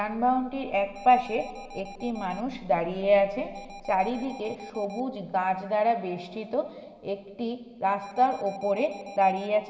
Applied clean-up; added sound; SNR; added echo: none; Alarm; 17 dB; reverberation time 3.0 s.